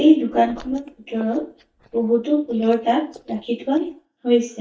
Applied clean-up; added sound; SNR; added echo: neural mask model DeepFilterNet 3.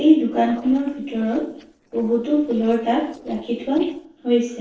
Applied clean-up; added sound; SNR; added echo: neural separator model SepFormer DNS4.